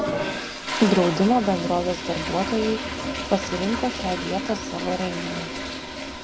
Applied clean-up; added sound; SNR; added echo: none; Toilet flush; 4 dB; none.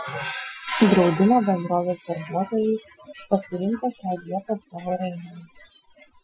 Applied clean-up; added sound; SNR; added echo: classical method Wiener filter.